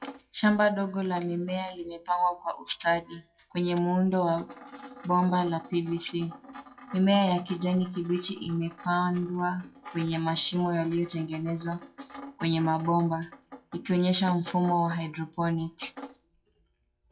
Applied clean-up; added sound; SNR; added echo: classical method WPE with log-MMSE.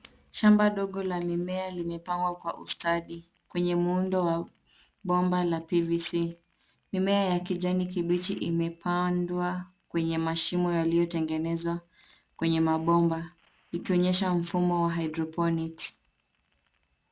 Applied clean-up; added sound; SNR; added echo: none; none; none; none.